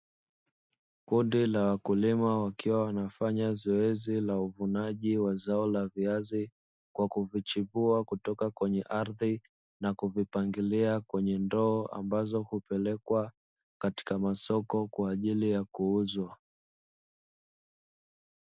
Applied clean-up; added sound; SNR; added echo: none; none; none; none.